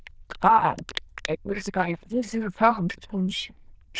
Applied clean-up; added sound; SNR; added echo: neural diffusion model UNIVERSE++.